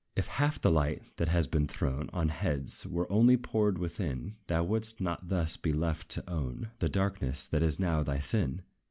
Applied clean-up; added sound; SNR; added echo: none; none; none; none.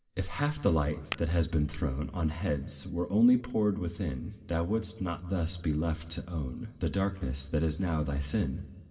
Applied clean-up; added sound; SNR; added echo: none; Tap / Glass; 13 dB; reverberation time 1.4 s.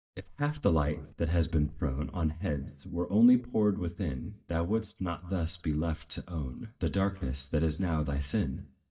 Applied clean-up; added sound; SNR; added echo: neural mask model DeepFilterNet 3.